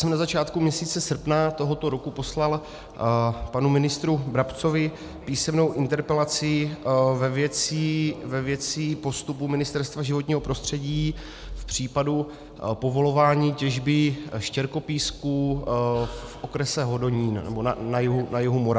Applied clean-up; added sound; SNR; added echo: none; none; none; none.